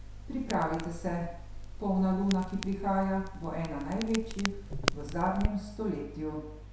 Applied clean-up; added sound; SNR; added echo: none; Crackle; 6 dB; reverberation time 0.7 s.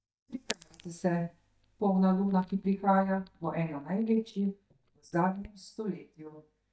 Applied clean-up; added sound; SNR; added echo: neural mask model DeepFilterNet 3.